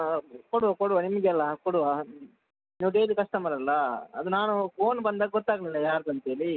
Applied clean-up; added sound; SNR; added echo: none; none; none; none.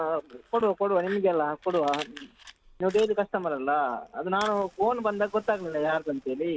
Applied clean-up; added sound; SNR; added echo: none; Fire; 20 dB; none.